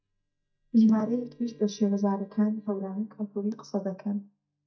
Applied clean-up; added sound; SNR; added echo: neural mask model DeepFilterNet 3.